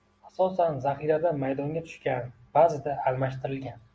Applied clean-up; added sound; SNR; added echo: none; none; none; none.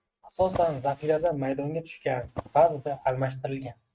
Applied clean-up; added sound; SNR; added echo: neural mask model RNNoise.